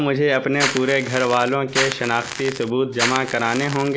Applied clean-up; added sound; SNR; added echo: none; Crackle; 7 dB; none.